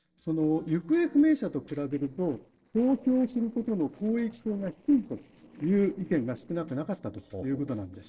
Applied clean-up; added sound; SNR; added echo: neural separator model SepFormer DNS4.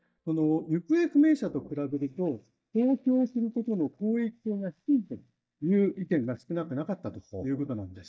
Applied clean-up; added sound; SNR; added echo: neural mask model DeepFilterNet 3.